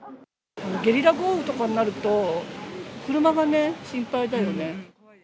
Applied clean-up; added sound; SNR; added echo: none; none; none; none.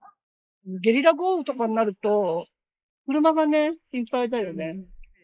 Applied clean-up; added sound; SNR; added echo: neural mask model Resemble Enhance denoiser.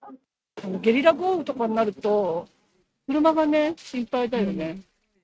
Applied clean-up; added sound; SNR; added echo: neural mask model RNNoise.